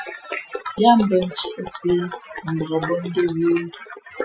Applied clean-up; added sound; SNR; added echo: classical method Wiener filter.